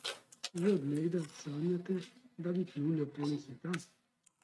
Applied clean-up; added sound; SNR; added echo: neural mask model RNNoise.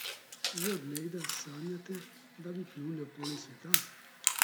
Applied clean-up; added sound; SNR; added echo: none; Chewing, mastication; -4 dB; none.